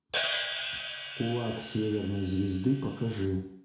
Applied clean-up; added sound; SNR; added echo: none; Hi-hat; 5 dB; reverberation time 0.6 s.